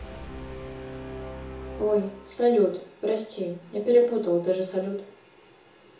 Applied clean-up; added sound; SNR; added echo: none; Brass instrument; 15 dB; reverberation time 0.8 s.